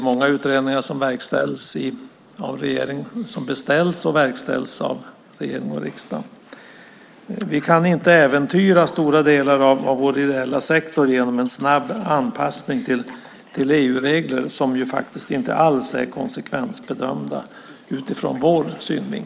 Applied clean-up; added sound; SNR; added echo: neural mask model Resemble Enhance denoiser.